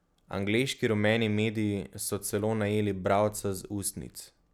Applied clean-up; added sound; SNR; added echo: none; none; none; none.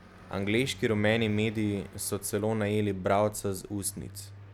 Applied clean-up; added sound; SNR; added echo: none; Car passing by; 19 dB; none.